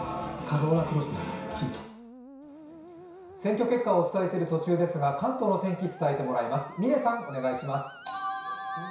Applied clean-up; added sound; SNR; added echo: none; Musical instrument; 18 dB; reverberation time 0.6 s.